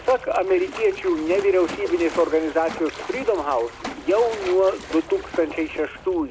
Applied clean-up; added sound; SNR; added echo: none; Splash, splatter; 14 dB; none.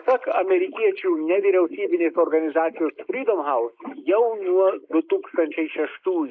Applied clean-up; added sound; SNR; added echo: neural mask model Resemble Enhance denoiser.